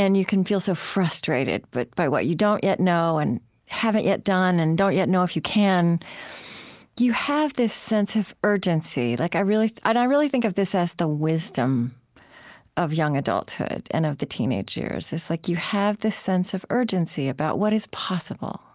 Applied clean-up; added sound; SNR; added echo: none; none; none; none.